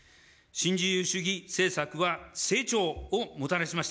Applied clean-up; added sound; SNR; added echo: none; none; none; none.